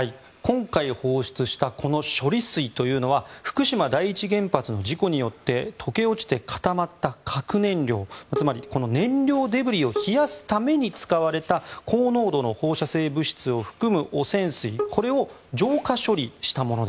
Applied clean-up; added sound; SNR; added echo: none; Bowed string instrument; 12 dB; none.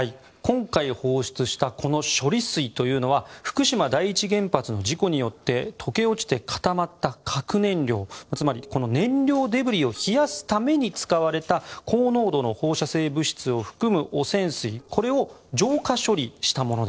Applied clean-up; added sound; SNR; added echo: neural separator model SepFormer DNS4.